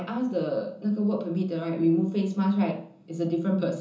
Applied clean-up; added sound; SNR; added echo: none; none; none; reverberation time 0.6 s.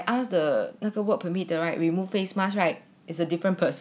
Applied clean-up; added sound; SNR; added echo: none; none; none; none.